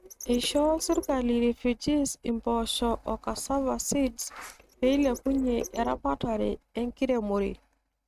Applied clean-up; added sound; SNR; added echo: neural mask model RNNoise.